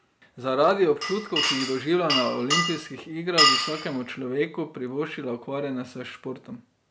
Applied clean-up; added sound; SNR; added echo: none; Glass; -1 dB; none.